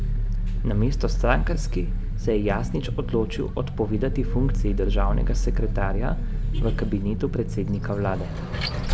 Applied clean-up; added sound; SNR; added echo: none; Vehicle; -4 dB; none.